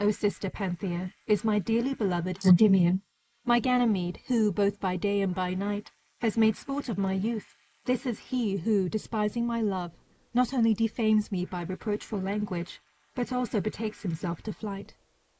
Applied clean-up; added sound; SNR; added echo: neural mask model Resemble Enhance denoiser.